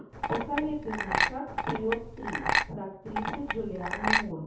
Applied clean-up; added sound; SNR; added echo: none; Chink, clink; -3 dB; reverberation time 0.6 s.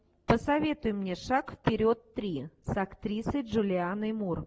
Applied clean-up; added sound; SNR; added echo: none; none; none; none.